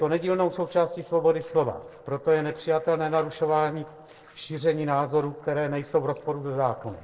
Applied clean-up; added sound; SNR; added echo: neural separator model SepFormer DNS4.